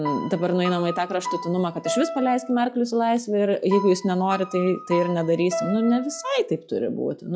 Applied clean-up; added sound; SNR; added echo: classical method log-MMSE.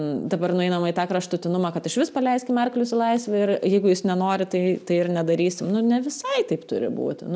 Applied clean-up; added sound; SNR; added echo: none; none; none; none.